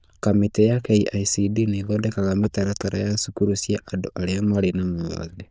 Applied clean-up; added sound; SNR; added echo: neural diffusion model UNIVERSE++.